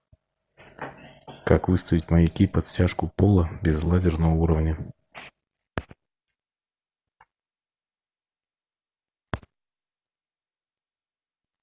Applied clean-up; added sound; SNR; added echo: none; none; none; none.